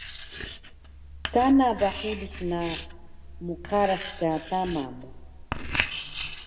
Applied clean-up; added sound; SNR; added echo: none; Writing; 7 dB; reverberation time 1.4 s.